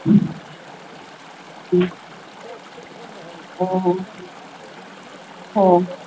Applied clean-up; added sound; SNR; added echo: none; Chatter / Stream; 17 dB; none.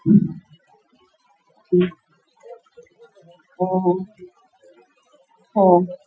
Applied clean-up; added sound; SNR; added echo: classical method Wiener filter.